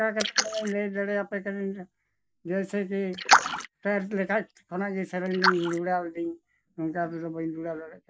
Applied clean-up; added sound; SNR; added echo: neural mask model Resemble Enhance denoiser.